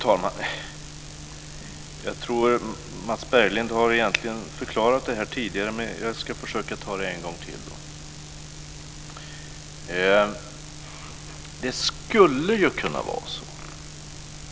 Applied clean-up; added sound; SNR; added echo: none; none; none; none.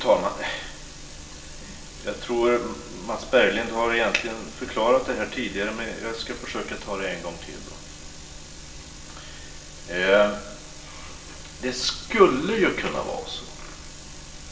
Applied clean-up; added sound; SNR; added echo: none; none; none; reverberation time 0.7 s.